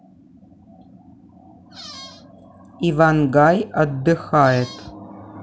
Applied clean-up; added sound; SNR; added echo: none; Squeak; 19 dB; none.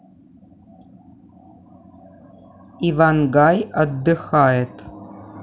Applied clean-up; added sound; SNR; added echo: none; none; none; none.